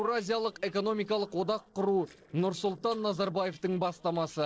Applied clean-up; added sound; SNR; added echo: neural separator model SepFormer DNS4.